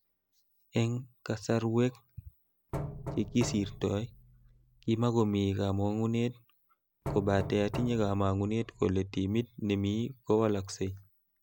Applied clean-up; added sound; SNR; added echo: none; Knock; 10 dB; none.